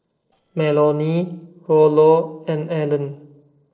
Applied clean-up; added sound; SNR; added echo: neural separator model SepFormer DNS4.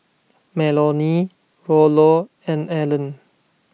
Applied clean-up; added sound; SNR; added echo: none; none; none; none.